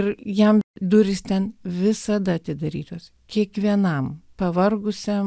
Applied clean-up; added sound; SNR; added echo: none; none; none; none.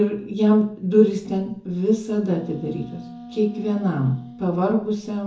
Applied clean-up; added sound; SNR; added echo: none; Wind instrument, woodwind instrument; 18 dB; reverberation time 0.6 s.